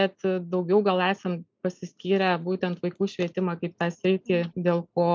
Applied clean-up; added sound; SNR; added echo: neural mask model Resemble Enhance denoiser.